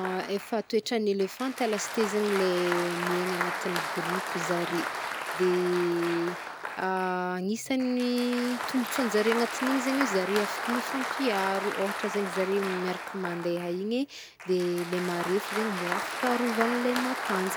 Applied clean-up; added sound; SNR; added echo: none; Applause; 5 dB; none.